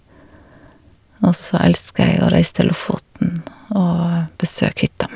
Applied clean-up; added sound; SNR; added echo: none; none; none; none.